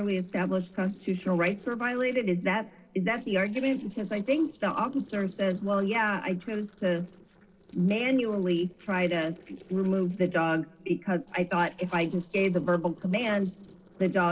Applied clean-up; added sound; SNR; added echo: neural separator model SepFormer DNS4.